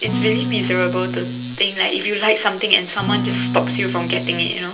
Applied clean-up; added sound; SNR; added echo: none; Acoustic guitar / Strum; 2 dB; reverberation time 0.2 s.